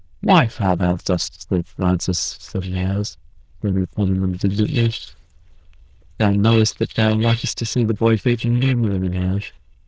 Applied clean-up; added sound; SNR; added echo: neural diffusion model UNIVERSE++.